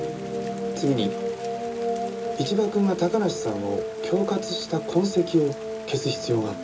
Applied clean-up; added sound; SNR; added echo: none; Rain; 19 dB; reverberation time 0.2 s.